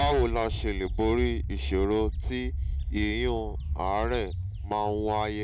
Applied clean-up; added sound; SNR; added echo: none; Bird; 2 dB; none.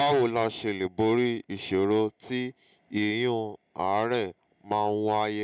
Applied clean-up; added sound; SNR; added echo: none; none; none; none.